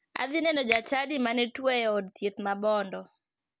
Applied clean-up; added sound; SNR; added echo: none; Finger snapping; 11 dB; none.